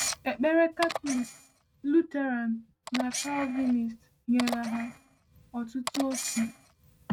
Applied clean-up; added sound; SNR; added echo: neural mask model RNNoise.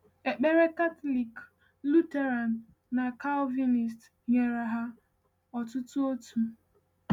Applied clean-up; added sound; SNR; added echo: none; none; none; none.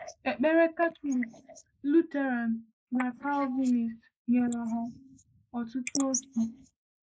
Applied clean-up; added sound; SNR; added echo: neural mask model Resemble Enhance denoiser.